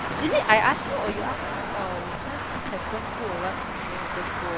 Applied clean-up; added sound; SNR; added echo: none; Traffic noise, roadway noise; 2 dB; none.